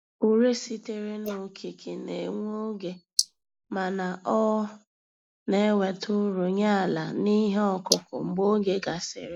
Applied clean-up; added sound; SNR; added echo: neural mask model Resemble Enhance denoiser.